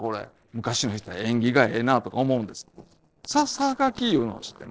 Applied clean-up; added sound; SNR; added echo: neural separator model SepFormer DNS4.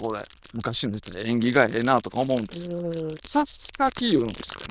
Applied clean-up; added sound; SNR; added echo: neural diffusion model UNIVERSE++.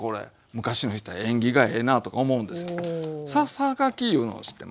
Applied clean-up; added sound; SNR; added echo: none; none; none; none.